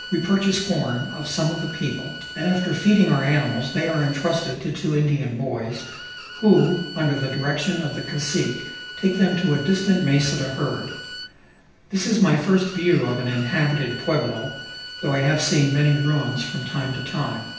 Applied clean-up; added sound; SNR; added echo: none; Bowed string instrument; 13 dB; reverberation time 0.9 s.